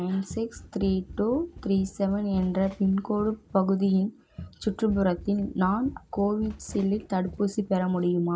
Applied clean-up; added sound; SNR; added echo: none; Run; 17 dB; none.